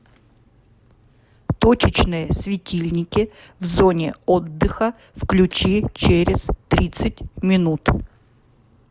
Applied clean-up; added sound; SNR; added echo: none; none; none; none.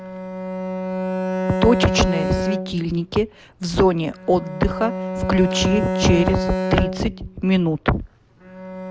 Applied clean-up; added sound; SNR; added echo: none; Bowed string instrument; 4 dB; none.